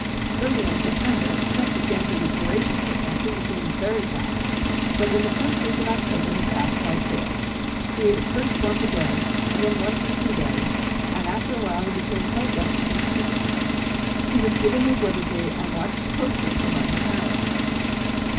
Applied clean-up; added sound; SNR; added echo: none; Engine; -5 dB; reverberation time 0.4 s.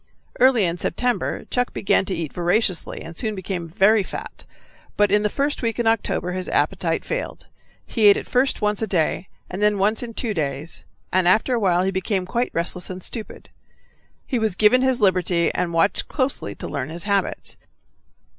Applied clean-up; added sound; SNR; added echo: none; none; none; none.